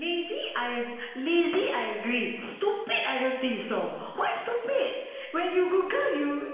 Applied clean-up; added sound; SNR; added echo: none; none; none; reverberation time 1.1 s.